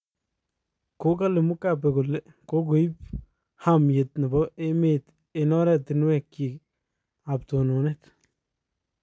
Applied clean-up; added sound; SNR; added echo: none; none; none; none.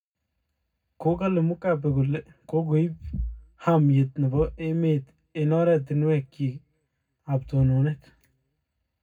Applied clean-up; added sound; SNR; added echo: none; none; none; reverberation time 0.3 s.